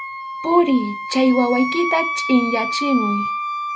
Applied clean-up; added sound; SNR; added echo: none; Wind instrument, woodwind instrument; 5 dB; none.